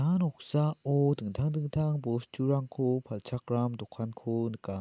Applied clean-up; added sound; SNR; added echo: none; none; none; none.